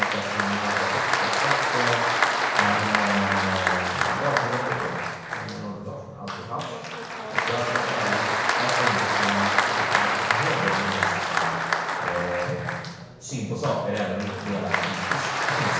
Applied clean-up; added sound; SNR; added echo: none; Applause; -5 dB; reverberation time 1.0 s.